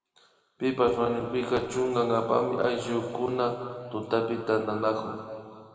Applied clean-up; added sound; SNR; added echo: none; none; none; reverberation time 2.4 s.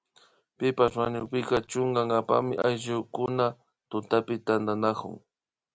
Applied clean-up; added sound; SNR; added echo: none; none; none; none.